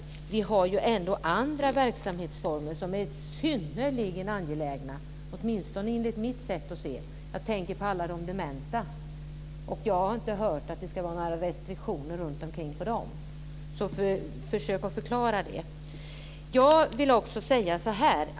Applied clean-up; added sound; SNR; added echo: none; Fart; 18 dB; none.